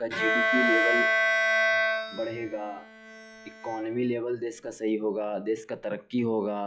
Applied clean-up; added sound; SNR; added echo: classical method log-MMSE.